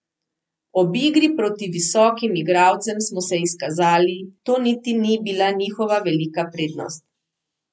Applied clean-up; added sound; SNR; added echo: none; none; none; none.